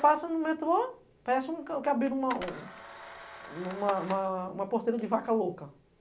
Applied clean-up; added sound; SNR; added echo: none; Camera; 17 dB; none.